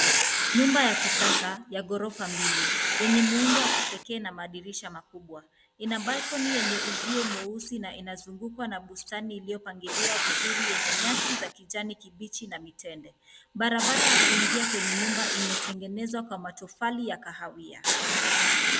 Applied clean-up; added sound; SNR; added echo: none; Writing; -3 dB; none.